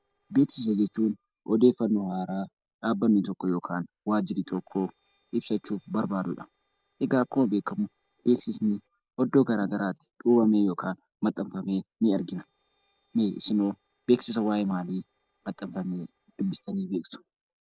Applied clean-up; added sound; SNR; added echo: neural separator model SepFormer DNS4.